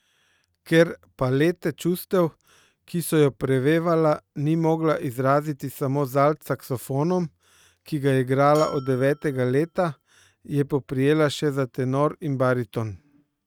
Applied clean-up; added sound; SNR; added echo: neural mask model RNNoise.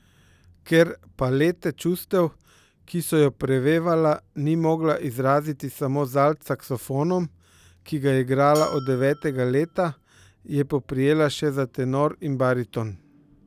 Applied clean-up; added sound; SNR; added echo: none; Bell; 18 dB; none.